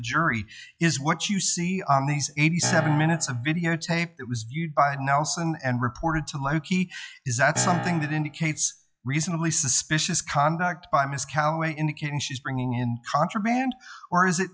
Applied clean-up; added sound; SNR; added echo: classical method log-MMSE.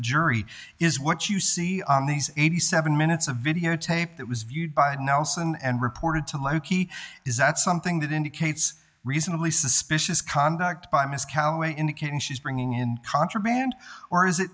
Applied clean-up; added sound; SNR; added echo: none; none; none; none.